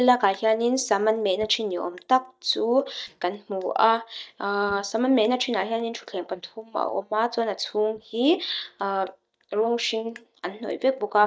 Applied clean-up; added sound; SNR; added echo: neural mask model DeepFilterNet 3.